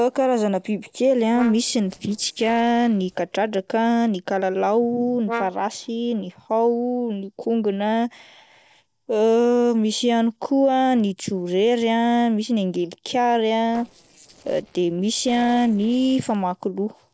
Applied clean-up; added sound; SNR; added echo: neural separator model SepFormer DNS4.